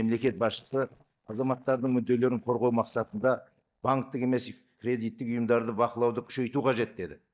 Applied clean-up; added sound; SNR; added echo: neural mask model DeepFilterNet 3.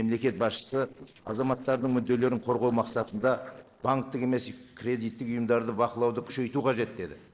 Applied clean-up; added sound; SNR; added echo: neural separator model SepFormer DNS4.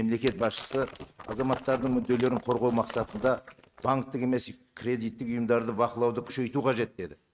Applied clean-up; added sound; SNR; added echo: neural mask model RNNoise.